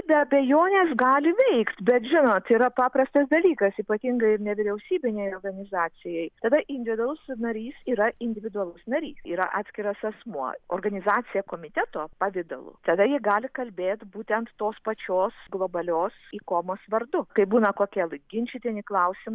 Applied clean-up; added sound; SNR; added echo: none; none; none; none.